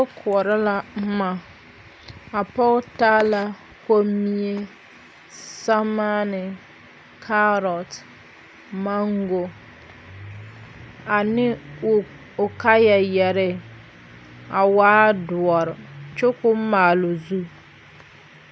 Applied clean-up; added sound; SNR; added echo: none; none; none; none.